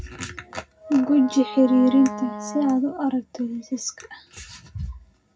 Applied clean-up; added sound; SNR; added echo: none; Wind instrument, woodwind instrument; 13 dB; reverberation time 0.4 s.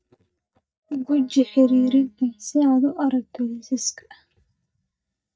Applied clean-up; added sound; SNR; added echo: neural mask model DeepFilterNet 3.